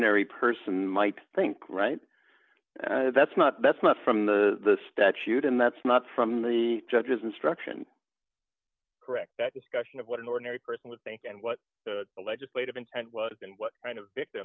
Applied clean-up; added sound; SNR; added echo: none; none; none; none.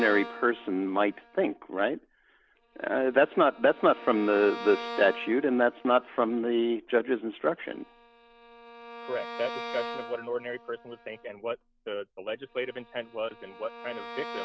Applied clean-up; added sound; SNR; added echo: none; Bowed string instrument; 14 dB; none.